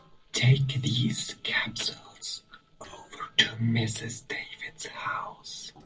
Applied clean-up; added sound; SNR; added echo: neural separator model SepFormer DNS4.